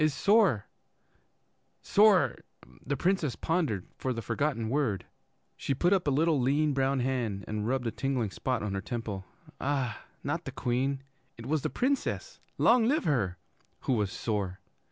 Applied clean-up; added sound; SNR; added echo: none; none; none; none.